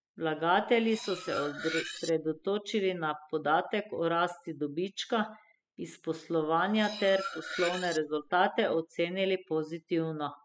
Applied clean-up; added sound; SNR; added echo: classical method spectral subtraction.